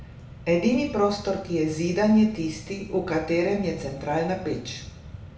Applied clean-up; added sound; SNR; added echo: none; Mechanisms; 17 dB; reverberation time 0.6 s.